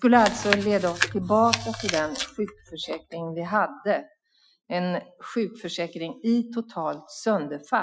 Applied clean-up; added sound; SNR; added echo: classical method Wiener filter.